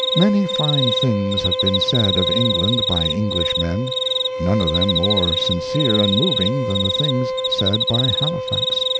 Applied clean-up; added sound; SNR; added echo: none; Bowed string instrument + Cricket; -1 dB; none.